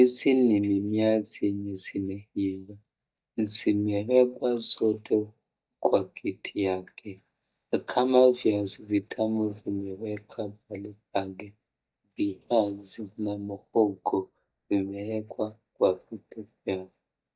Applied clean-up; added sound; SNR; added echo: neural mask model DeepFilterNet 3.